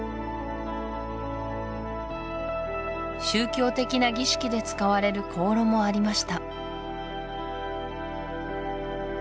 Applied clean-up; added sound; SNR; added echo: none; none; none; none.